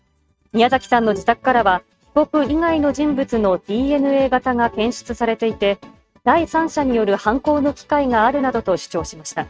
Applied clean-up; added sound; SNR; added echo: neural mask model RNNoise.